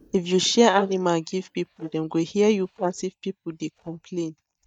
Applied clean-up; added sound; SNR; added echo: neural mask model DeepFilterNet 3.